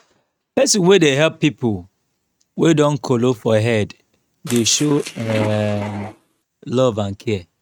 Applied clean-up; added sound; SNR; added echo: neural mask model RNNoise.